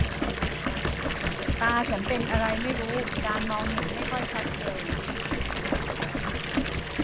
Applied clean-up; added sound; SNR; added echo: none; Fill (with liquid) / Bathtub (filling or washing) / Water tap, faucet + Run; -4 dB; none.